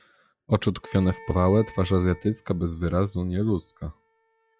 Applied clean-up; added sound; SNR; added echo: classical method log-MMSE.